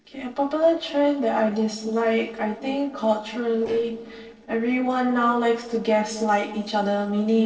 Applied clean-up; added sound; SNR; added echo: neural separator model SepFormer DNS4.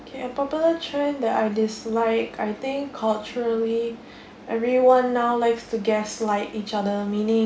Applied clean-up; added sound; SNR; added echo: none; none; none; none.